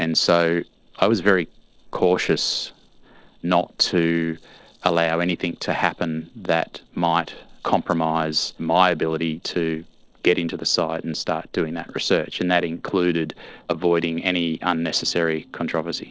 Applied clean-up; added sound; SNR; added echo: neural separator model SepFormer DNS4.